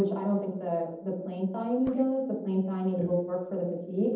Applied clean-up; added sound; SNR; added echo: neural separator model SepFormer DNS4.